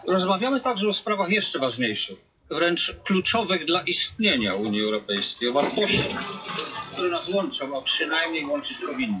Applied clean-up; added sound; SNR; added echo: classical method WPE with log-MMSE.